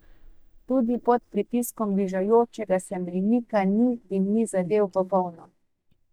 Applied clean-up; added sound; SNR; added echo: neural mask model DeepFilterNet 3.